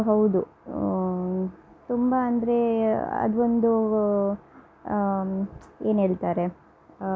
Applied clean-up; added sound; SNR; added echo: none; none; none; none.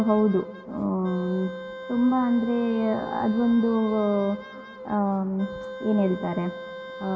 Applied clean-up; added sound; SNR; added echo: none; Wind instrument, woodwind instrument; 14 dB; reverberation time 2.7 s.